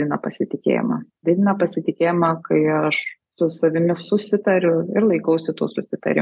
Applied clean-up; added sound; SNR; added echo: none; none; none; none.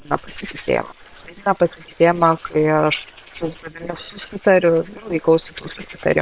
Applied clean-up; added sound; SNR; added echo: neural separator model SepFormer WHAM!.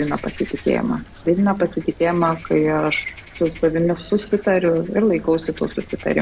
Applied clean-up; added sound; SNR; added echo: none; Frog; 19 dB; none.